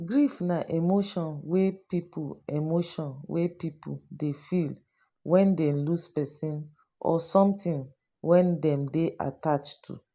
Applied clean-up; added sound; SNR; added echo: none; none; none; none.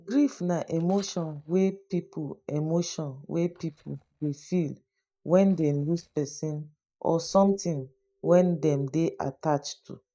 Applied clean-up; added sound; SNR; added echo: neural mask model DeepFilterNet 3.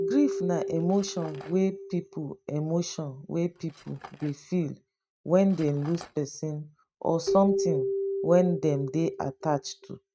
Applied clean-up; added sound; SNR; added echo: neural mask model RNNoise.